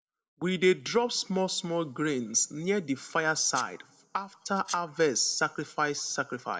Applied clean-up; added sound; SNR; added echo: neural separator model SepFormer DNS4.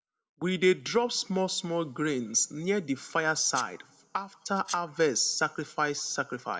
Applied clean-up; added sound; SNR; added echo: none; Domestic sounds, home sounds; 13 dB; reverberation time 0.6 s.